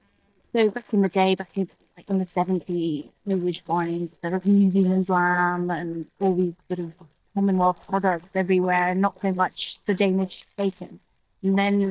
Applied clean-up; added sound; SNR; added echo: neural mask model DeepFilterNet 3.